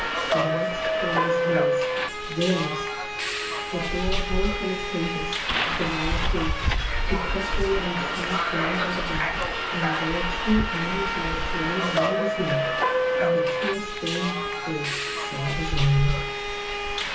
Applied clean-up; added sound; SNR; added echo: none; Subway, metro, underground; -4 dB; reverberation time 0.7 s.